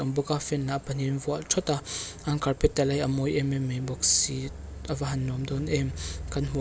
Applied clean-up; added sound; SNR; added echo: none; none; none; none.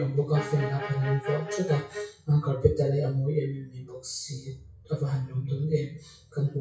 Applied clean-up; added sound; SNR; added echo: classical method WPE with log-MMSE.